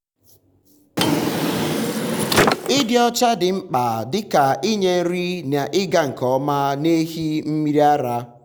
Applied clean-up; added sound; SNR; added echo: none; Drawer open or close; 1 dB; none.